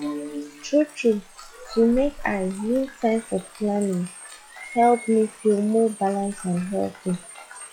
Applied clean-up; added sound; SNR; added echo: classical method log-MMSE.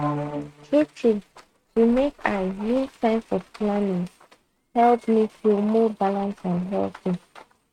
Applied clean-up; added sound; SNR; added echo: neural mask model RNNoise.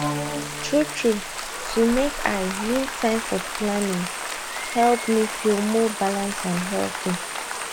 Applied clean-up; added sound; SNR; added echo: none; Applause + Stream; 5 dB; none.